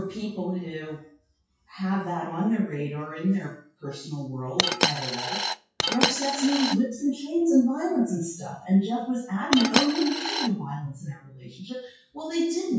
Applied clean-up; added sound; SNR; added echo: classical method WPE with log-MMSE.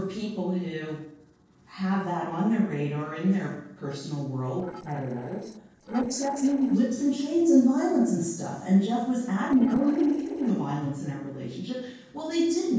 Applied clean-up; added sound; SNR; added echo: neural separator model SepFormer DNS4.